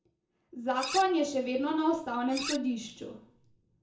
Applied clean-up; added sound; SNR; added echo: none; Cutlery, silverware; 11 dB; reverberation time 0.6 s.